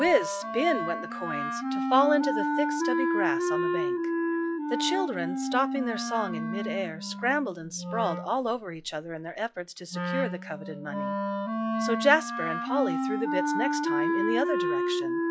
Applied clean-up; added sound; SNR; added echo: classical method log-MMSE.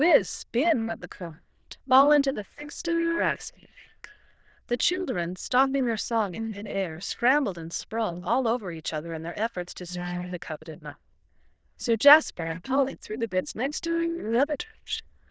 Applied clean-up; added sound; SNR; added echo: neural diffusion model UNIVERSE++.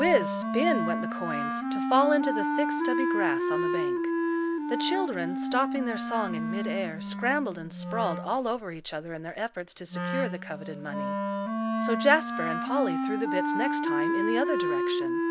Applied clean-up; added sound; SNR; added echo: none; Wind instrument, woodwind instrument; -1 dB; none.